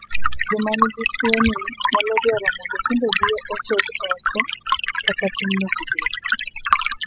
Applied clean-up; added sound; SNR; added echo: classical method spectral subtraction.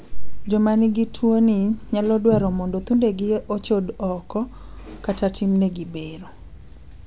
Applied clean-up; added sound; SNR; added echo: none; none; none; none.